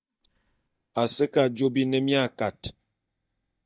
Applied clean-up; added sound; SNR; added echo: neural mask model DeepFilterNet 3.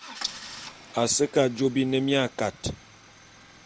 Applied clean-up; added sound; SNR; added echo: none; Idling / Engine starting / Car; 15 dB; none.